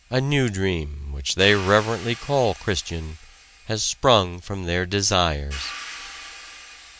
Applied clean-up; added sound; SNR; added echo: none; Hi-hat; 17 dB; none.